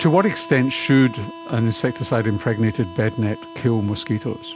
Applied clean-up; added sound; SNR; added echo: none; Harmonica; 16 dB; none.